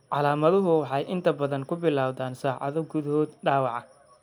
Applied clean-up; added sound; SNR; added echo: none; none; none; none.